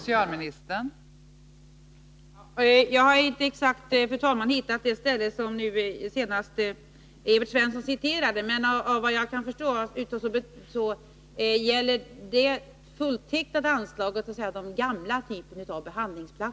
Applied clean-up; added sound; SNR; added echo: none; none; none; none.